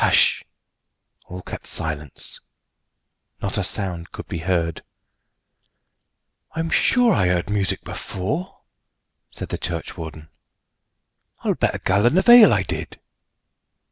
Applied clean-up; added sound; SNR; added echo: none; none; none; none.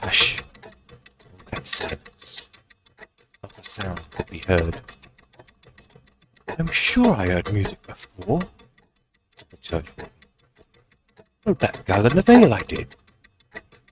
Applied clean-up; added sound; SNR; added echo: neural mask model RNNoise.